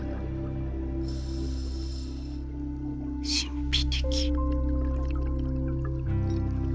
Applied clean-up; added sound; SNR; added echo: none; none; none; none.